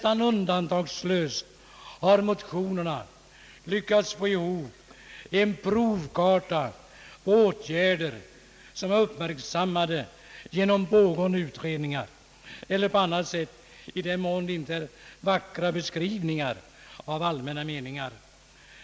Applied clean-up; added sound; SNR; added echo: none; none; none; none.